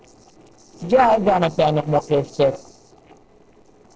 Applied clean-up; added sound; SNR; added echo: neural separator model SepFormer DNS4.